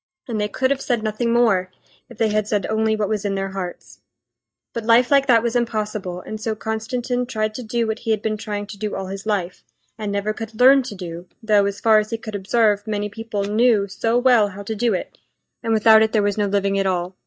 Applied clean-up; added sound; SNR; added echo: neural mask model DeepFilterNet 3.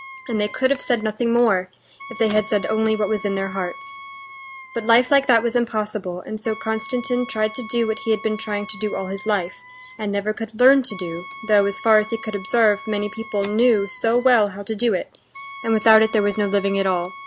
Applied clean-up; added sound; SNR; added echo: none; Wind instrument, woodwind instrument; 17 dB; none.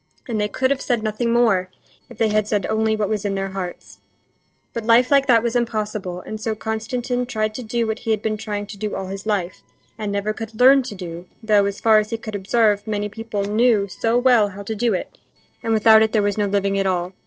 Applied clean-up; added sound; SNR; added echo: neural separator model SepFormer DNS4.